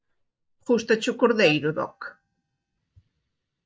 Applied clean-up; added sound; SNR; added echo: neural mask model DeepFilterNet 3.